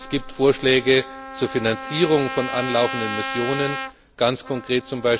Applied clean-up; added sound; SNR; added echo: none; Trumpet; 10 dB; none.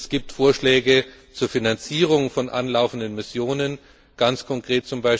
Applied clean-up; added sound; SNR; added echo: none; none; none; none.